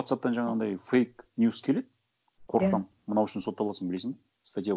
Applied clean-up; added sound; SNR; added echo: none; none; none; none.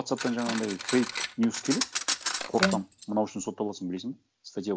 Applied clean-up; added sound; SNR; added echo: none; Cutlery, silverware; 4 dB; none.